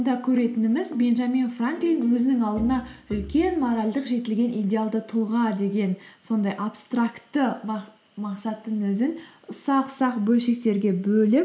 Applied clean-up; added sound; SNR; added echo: none; none; none; none.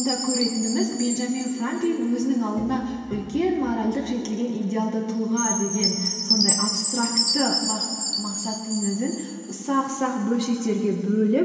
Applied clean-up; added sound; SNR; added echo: none; Chime; 4 dB; reverberation time 2.7 s.